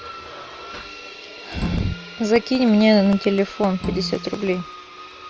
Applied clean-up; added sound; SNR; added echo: none; Bowed string instrument; 11 dB; none.